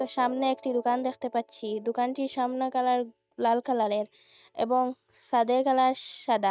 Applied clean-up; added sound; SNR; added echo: neural mask model RNNoise.